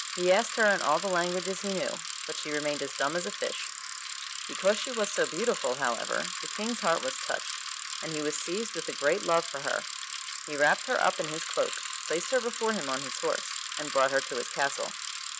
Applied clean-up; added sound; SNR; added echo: none; Bicycle; 6 dB; none.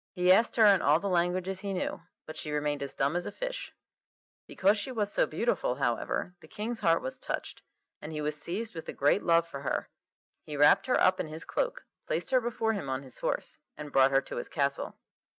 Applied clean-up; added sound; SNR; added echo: none; none; none; none.